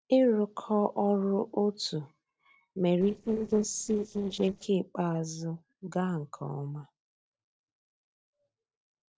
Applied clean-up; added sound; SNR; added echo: neural separator model SepFormer DNS4.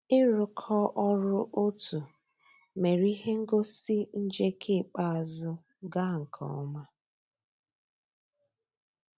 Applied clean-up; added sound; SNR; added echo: none; none; none; none.